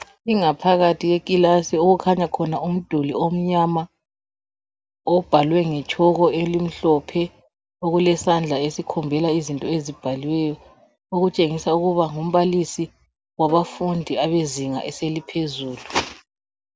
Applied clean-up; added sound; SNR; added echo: none; Bowed string instrument; 18 dB; none.